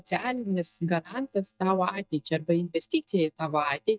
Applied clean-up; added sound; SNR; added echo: neural mask model DeepFilterNet 3.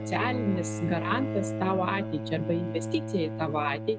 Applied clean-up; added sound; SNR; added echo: none; Bowed string instrument; 3 dB; none.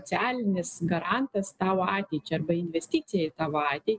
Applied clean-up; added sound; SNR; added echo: none; none; none; none.